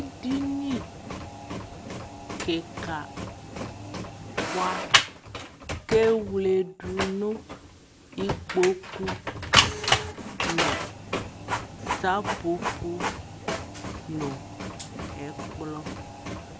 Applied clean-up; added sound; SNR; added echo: none; Printer; -1 dB; none.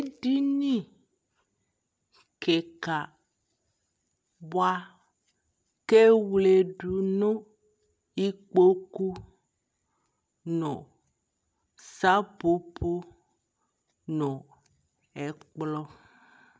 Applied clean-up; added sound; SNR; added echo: none; none; none; none.